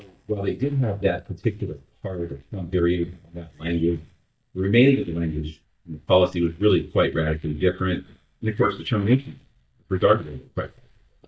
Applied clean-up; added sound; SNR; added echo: neural mask model DeepFilterNet 3.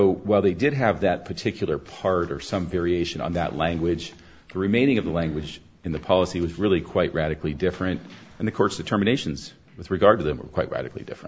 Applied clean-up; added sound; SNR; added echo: none; none; none; none.